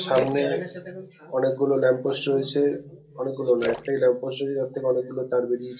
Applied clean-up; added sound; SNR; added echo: none; Splash, splatter; 14 dB; reverberation time 0.2 s.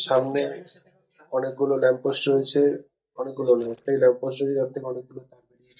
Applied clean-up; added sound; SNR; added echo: neural mask model DeepFilterNet 3.